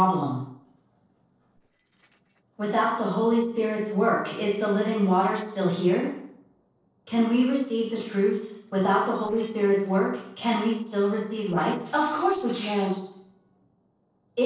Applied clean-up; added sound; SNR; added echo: neural separator model SepFormer DNS4.